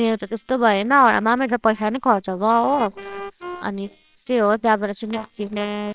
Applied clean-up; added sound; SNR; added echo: neural separator model SepFormer WHAMR!.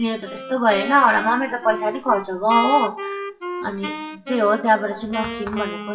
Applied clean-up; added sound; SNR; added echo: classical method WPE with log-MMSE.